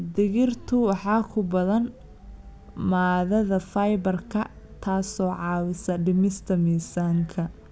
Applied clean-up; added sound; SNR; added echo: none; none; none; none.